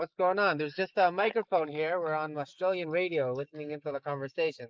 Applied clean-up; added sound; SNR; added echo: neural mask model Resemble Enhance denoiser.